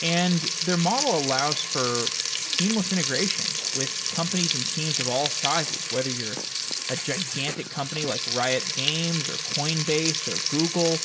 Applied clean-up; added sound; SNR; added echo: none; Frying (food); 1 dB; reverberation time 2.4 s.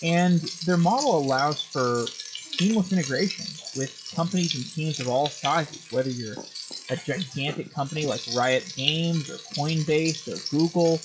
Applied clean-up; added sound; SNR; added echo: classical method WPE with log-MMSE.